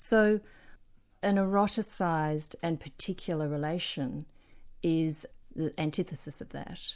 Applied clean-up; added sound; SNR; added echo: none; none; none; none.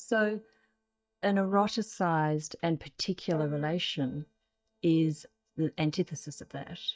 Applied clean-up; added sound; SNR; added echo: neural mask model DeepFilterNet 3.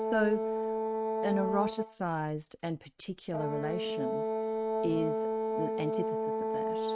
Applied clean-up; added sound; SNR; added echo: neural mask model RNNoise.